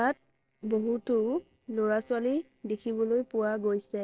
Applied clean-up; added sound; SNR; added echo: neural separator model SepFormer DNS4.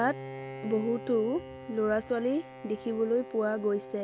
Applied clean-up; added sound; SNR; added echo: none; Bowed string instrument; 13 dB; none.